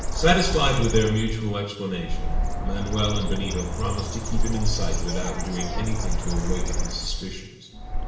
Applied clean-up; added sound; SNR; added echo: none; Bird; -2 dB; reverberation time 0.9 s.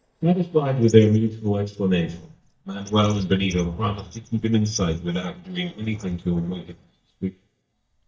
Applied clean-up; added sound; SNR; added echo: neural mask model DeepFilterNet 3.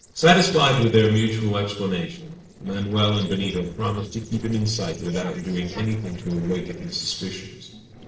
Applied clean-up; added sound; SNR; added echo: neural separator model SepFormer DNS4.